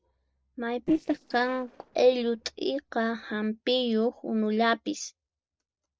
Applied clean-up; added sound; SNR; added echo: neural separator model SepFormer DNS4.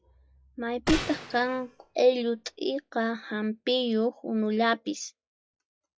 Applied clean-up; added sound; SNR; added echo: classical method log-MMSE.